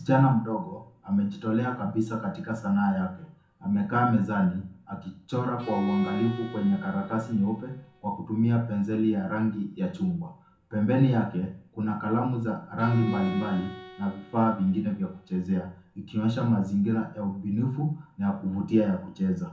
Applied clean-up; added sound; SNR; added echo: none; Bowed string instrument; 14 dB; reverberation time 0.6 s.